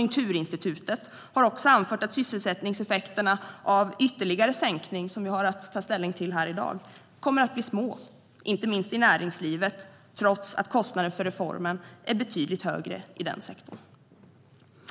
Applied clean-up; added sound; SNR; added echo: none; none; none; none.